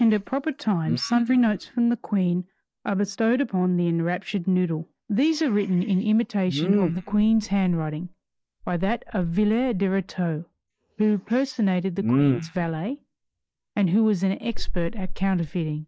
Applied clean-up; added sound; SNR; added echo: neural mask model Resemble Enhance denoiser.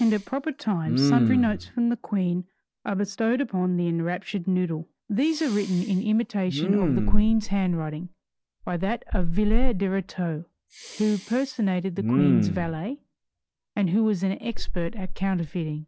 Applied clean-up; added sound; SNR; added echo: none; Respiratory sounds; 1 dB; none.